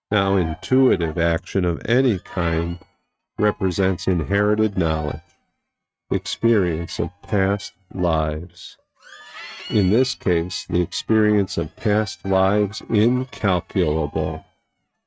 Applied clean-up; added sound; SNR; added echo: neural mask model RNNoise.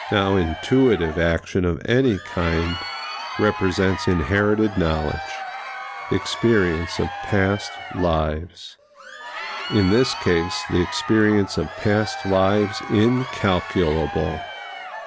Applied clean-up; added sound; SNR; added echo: none; Crowd; 11 dB; none.